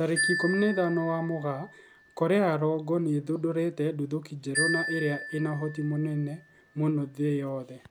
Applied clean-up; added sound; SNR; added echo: none; Marimba, xylophone; 8 dB; none.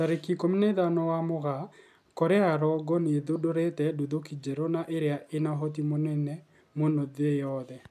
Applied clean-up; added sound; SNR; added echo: none; none; none; none.